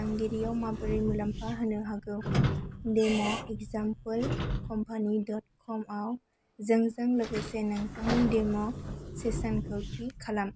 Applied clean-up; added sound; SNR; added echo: none; Squeak / Sliding door; 5 dB; none.